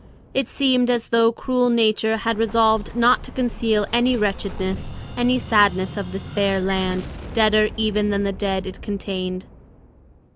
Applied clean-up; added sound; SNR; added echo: none; Explosion; 14 dB; none.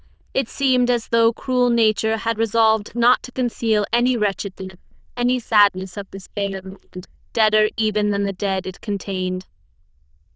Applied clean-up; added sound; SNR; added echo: neural diffusion model UNIVERSE++.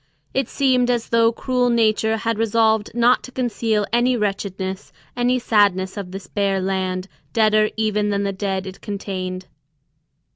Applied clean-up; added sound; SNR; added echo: none; none; none; none.